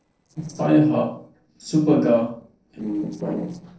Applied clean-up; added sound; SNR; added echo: neural separator model SepFormer DNS4.